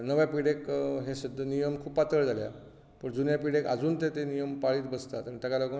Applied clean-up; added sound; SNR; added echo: none; none; none; none.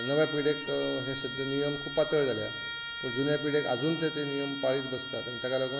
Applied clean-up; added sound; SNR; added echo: none; Trumpet; 7 dB; none.